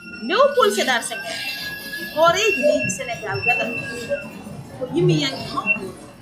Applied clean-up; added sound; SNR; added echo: classical method log-MMSE.